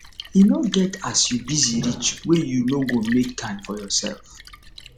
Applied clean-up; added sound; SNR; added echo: none; Splash, splatter; 18 dB; none.